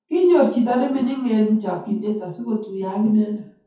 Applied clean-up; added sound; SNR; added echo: none; none; none; reverberation time 0.6 s.